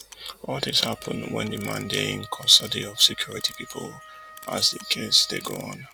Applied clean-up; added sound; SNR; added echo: none; Wind instrument, woodwind instrument + Clock; 19 dB; none.